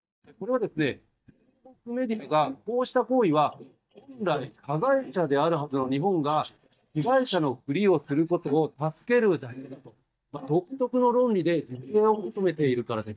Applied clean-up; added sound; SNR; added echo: neural mask model DeepFilterNet 3.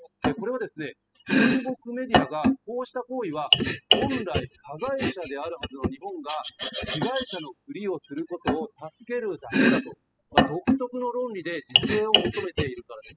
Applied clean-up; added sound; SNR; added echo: classical method spectral subtraction.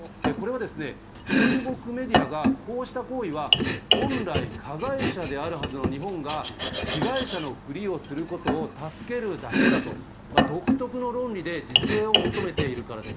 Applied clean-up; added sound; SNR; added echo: none; Domestic sounds, home sounds; -3 dB; none.